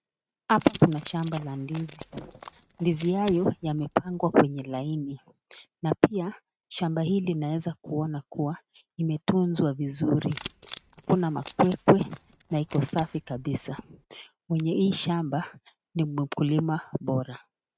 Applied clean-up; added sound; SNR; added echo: neural mask model RNNoise.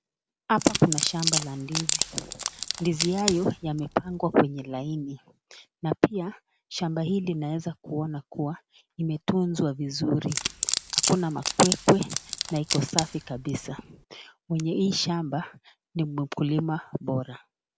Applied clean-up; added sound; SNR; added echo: none; Wood; 3 dB; none.